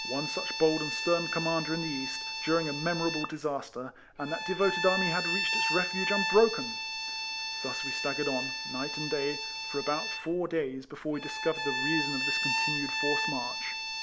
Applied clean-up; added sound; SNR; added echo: none; Bowed string instrument; 2 dB; none.